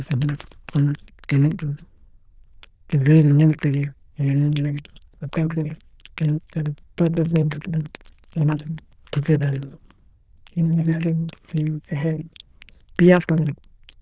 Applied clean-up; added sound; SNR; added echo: neural diffusion model UNIVERSE++.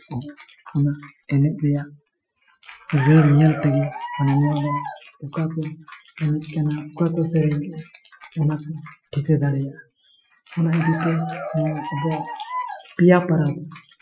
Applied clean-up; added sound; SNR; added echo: classical method Wiener filter.